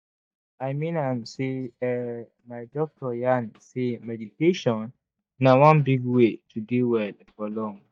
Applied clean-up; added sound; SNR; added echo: neural mask model DeepFilterNet 3.